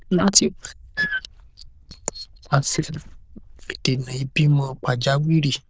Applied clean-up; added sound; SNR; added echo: neural diffusion model UNIVERSE++.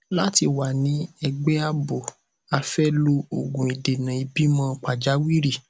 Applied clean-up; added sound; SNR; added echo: none; none; none; none.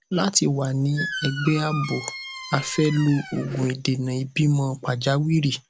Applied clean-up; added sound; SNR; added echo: none; Squeak; 11 dB; none.